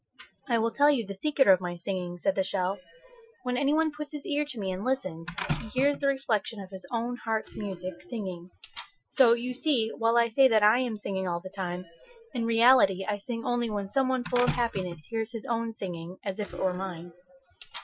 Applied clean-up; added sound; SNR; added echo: classical method Wiener filter.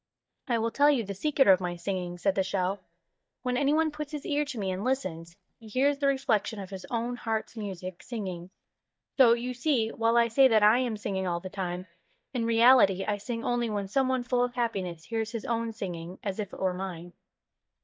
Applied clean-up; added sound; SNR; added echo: neural mask model DeepFilterNet 3.